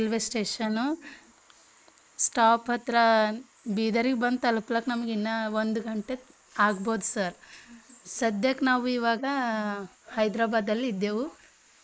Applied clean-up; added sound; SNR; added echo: neural mask model Resemble Enhance denoiser.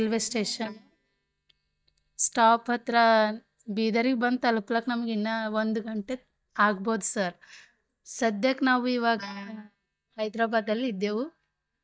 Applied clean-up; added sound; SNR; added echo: neural mask model DeepFilterNet 3.